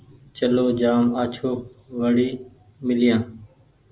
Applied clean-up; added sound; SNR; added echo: none; none; none; none.